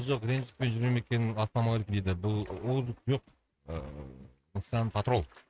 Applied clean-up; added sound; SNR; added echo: neural mask model RNNoise.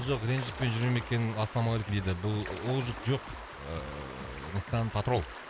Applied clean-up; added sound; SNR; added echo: none; Stream + Splash, splatter; 12 dB; none.